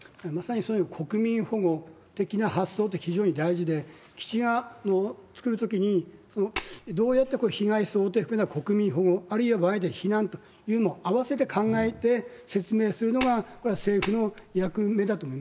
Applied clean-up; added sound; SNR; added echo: none; Tap; 12 dB; none.